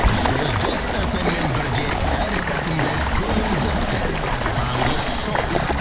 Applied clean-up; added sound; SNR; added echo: none; Stream; -2 dB; none.